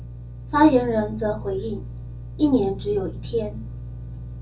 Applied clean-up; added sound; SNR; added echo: none; none; none; reverberation time 0.3 s.